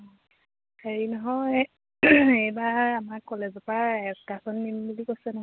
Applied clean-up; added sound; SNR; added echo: none; none; none; none.